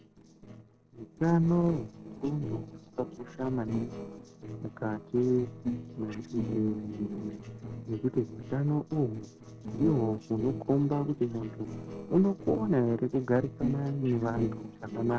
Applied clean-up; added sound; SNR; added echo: neural separator model SepFormer DNS4.